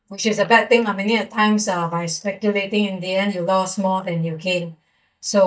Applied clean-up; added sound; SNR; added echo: neural mask model DeepFilterNet 3.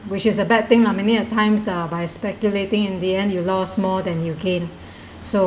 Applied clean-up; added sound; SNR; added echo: none; none; none; none.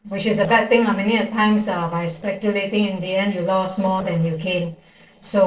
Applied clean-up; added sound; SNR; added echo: neural separator model SepFormer DNS4.